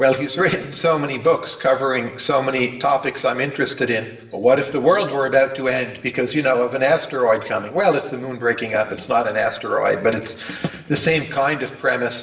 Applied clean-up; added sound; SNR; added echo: none; none; none; reverberation time 0.9 s.